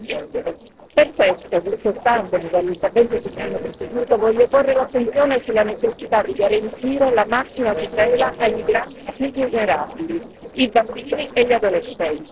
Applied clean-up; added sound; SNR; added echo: neural separator model SepFormer DNS4.